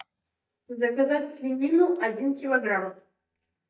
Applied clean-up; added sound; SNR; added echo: neural mask model DeepFilterNet 3.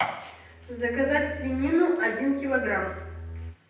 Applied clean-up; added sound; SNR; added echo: none; Bowed string instrument; 14 dB; reverberation time 0.9 s.